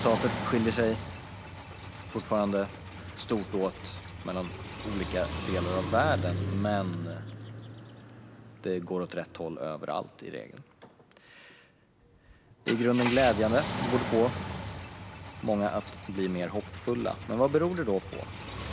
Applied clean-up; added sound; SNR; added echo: none; Car; 6 dB; none.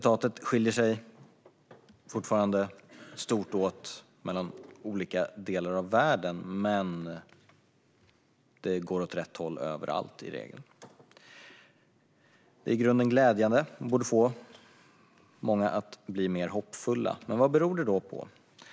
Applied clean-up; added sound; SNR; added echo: none; none; none; none.